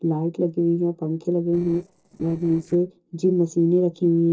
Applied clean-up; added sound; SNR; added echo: neural separator model SepFormer DNS4.